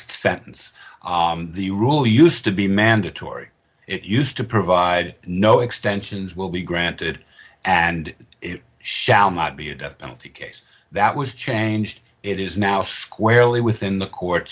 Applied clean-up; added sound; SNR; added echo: none; none; none; none.